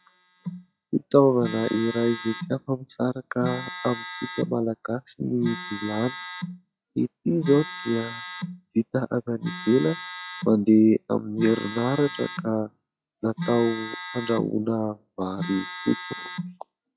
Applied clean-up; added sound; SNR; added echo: classical method log-MMSE.